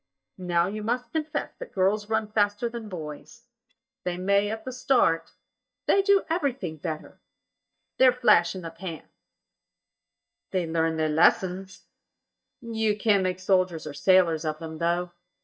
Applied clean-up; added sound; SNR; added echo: neural mask model DeepFilterNet 3.